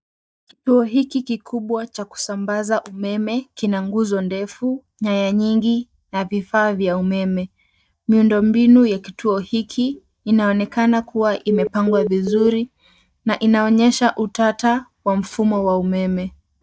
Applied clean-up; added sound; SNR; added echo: neural mask model DeepFilterNet 3.